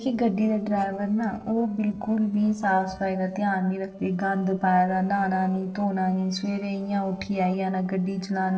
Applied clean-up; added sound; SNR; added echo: neural separator model SepFormer DNS4.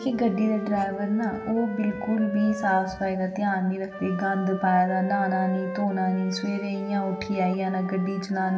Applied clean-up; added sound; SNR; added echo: none; Wind instrument, woodwind instrument; 12 dB; reverberation time 2.6 s.